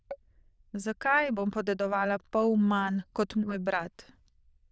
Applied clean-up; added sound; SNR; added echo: neural diffusion model UNIVERSE++.